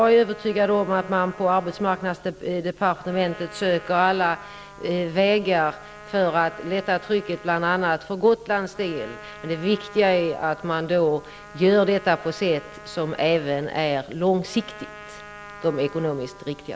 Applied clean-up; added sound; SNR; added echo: none; Trumpet; 20 dB; none.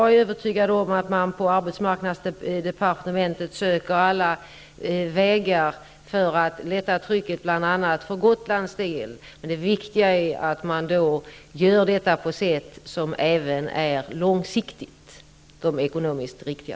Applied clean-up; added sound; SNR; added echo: none; none; none; none.